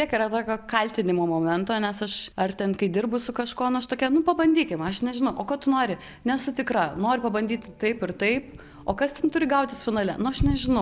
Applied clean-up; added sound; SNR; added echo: none; none; none; none.